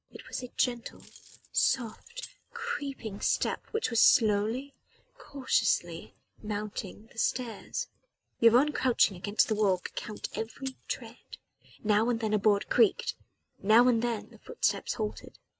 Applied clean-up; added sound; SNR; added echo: neural mask model RNNoise.